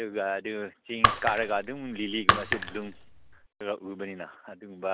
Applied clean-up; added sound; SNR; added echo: none; Shatter; -5 dB; none.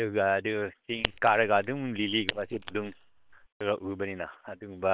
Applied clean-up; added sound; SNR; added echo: neural separator model SepFormer WHAM!.